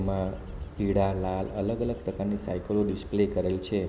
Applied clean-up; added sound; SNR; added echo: none; Wind / Bird / Insect; 13 dB; none.